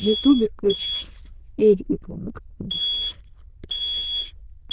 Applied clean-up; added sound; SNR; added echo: neural diffusion model UNIVERSE++.